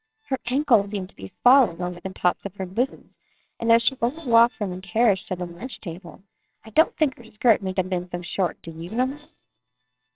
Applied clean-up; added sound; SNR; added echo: neural separator model SepFormer WHAMR!.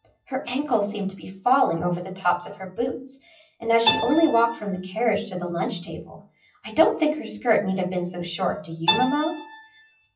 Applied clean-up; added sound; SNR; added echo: classical method WPE with log-MMSE.